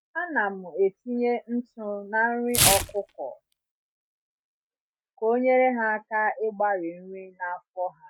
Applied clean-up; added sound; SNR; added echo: none; Tearing; 3 dB; none.